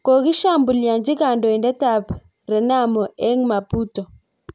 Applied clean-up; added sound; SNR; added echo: none; none; none; none.